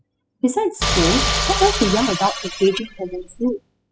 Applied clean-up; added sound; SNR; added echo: classical method spectral subtraction.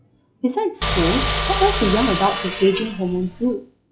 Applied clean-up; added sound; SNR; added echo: classical method log-MMSE.